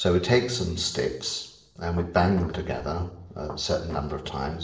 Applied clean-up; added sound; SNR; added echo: neural separator model SepFormer DNS4.